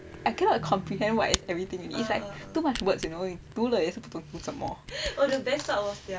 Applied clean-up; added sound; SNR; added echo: none; Camera; 14 dB; none.